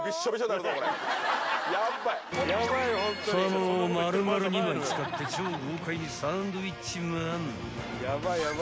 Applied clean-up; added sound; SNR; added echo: none; none; none; none.